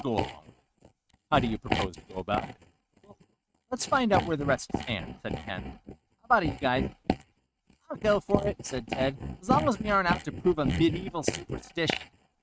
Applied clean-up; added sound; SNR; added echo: neural mask model RNNoise.